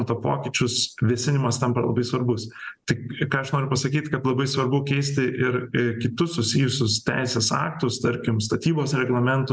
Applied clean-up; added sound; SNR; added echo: none; none; none; none.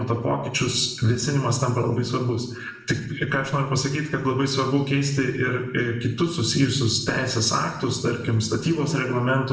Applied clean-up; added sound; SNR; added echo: none; none; none; reverberation time 0.7 s.